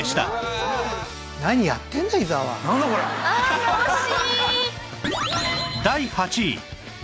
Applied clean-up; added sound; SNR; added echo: none; none; none; none.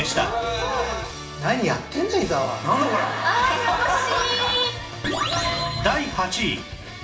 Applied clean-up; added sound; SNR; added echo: none; none; none; reverberation time 0.8 s.